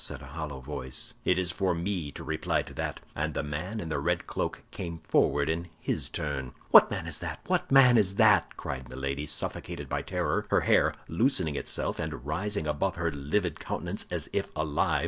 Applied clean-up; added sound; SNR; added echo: none; none; none; none.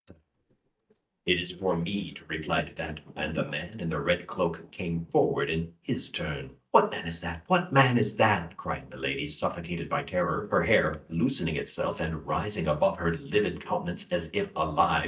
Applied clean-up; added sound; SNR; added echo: neural mask model DeepFilterNet 3.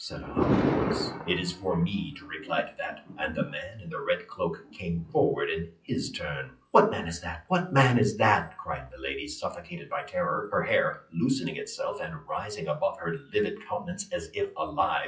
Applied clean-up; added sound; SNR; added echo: classical method WPE with log-MMSE.